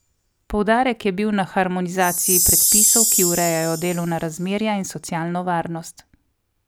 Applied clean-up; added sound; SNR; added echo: none; Chime; 1 dB; none.